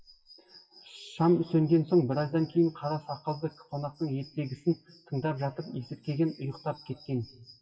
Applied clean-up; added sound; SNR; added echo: classical method WPE with log-MMSE.